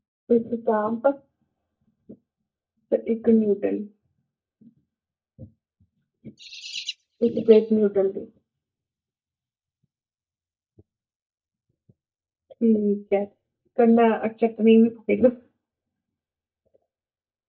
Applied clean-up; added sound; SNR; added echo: neural mask model DeepFilterNet 3.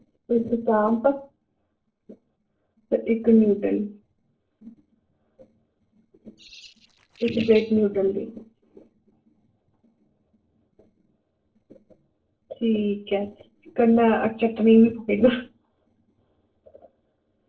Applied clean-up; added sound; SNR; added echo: neural separator model SepFormer DNS4.